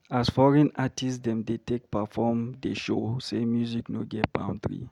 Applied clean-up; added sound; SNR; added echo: none; none; none; none.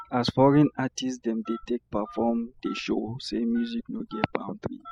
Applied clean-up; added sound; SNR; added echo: classical method spectral subtraction.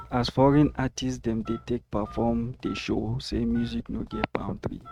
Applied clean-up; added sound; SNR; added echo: neural mask model RNNoise.